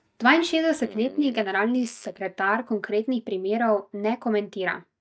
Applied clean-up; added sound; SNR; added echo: neural mask model DeepFilterNet 3.